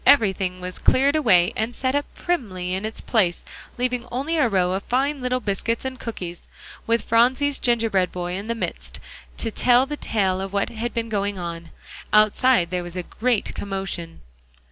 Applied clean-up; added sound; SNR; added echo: none; none; none; none.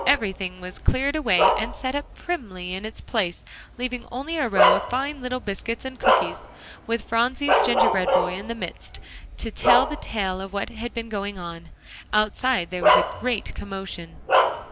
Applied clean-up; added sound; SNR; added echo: none; Bark; -1 dB; none.